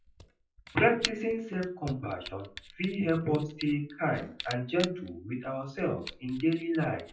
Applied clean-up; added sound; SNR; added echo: classical method WPE with log-MMSE.